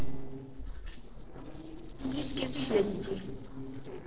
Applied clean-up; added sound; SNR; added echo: neural separator model SepFormer DNS4.